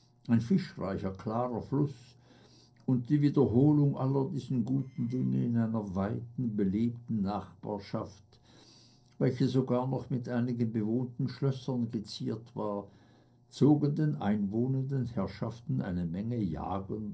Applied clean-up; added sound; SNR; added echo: neural separator model SepFormer DNS4.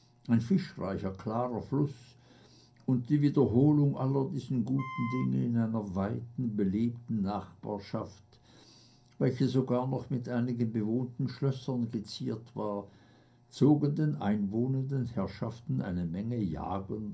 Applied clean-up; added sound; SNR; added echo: none; Wind instrument, woodwind instrument; 11 dB; reverberation time 0.3 s.